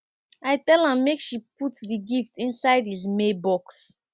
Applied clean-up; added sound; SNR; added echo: none; none; none; none.